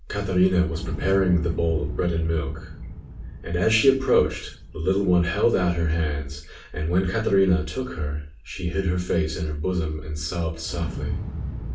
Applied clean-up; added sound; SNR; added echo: none; Explosion; 12 dB; reverberation time 0.4 s.